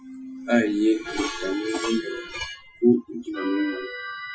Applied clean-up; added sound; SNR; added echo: classical method Wiener filter.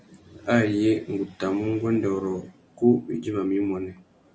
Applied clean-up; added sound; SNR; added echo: none; none; none; none.